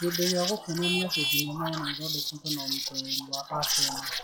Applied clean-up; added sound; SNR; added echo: classical method log-MMSE.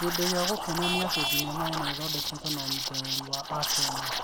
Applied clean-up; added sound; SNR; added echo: none; Traffic noise, roadway noise / Vehicle horn, car horn, honking + Liquid; -3 dB; none.